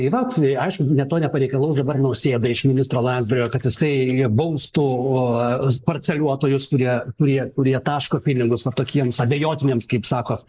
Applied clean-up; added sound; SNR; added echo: neural mask model Resemble Enhance denoiser.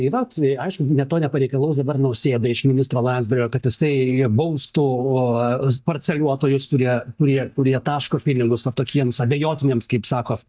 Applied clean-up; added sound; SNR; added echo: neural mask model DeepFilterNet 3.